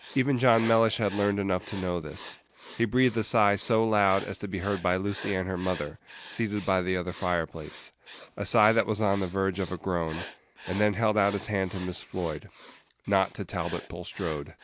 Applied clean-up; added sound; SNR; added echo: none; Writing; 18 dB; none.